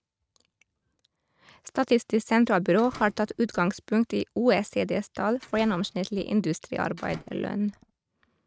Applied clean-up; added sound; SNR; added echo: neural mask model RNNoise.